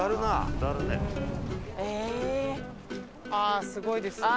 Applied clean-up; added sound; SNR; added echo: none; Subway, metro, underground; 5 dB; none.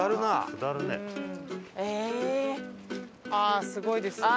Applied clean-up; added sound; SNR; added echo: none; none; none; none.